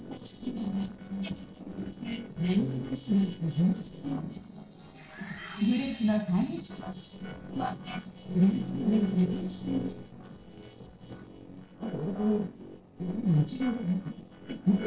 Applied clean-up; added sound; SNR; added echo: neural separator model SepFormer DNS4.